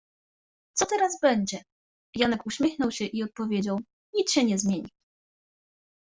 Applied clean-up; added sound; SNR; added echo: none; none; none; none.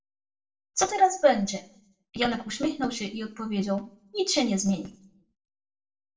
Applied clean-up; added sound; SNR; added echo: none; none; none; reverberation time 0.3 s.